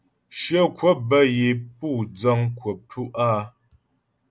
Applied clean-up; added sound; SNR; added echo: none; none; none; none.